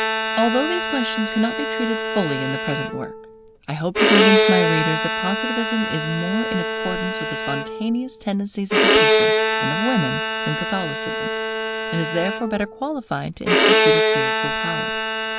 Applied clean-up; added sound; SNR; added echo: none; Bowed string instrument; -3 dB; none.